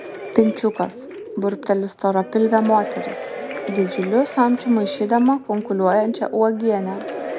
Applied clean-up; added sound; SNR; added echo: none; Applause / Crowd / Cheering + Bird; 11 dB; none.